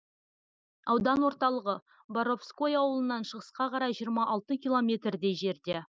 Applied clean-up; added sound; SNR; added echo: none; none; none; none.